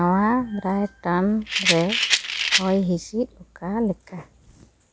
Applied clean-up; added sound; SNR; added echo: none; Rattle; 0 dB; none.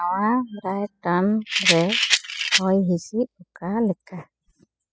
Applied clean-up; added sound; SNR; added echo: classical method spectral subtraction.